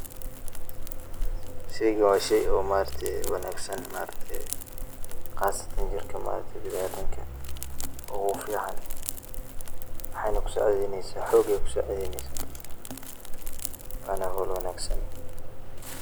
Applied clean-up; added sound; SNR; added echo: none; Crackle; -3 dB; none.